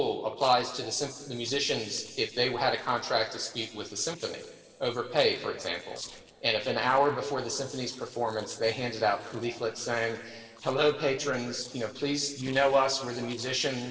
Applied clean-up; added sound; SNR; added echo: neural separator model SepFormer DNS4.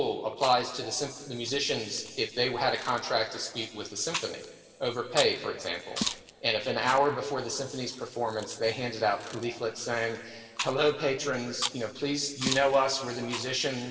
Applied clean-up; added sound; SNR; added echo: none; Chewing, mastication; 11 dB; reverberation time 2.4 s.